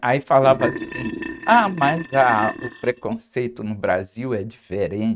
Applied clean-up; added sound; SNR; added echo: neural mask model RNNoise.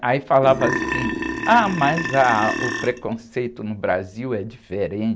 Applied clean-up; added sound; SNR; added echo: none; Burping, eructation; 4 dB; none.